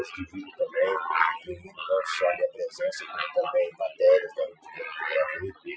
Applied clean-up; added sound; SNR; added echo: classical method Wiener filter.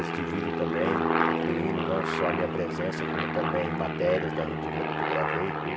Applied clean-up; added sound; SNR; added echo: none; Aircraft; -3 dB; none.